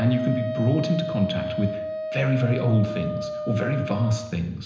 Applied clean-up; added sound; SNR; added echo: none; Wind instrument, woodwind instrument; 7 dB; reverberation time 0.9 s.